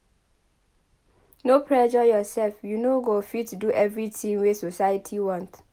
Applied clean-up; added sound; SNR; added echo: none; none; none; none.